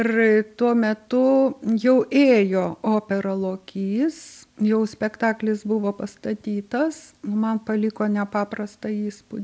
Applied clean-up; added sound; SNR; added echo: none; none; none; none.